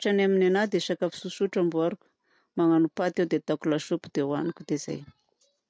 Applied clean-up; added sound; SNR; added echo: none; none; none; none.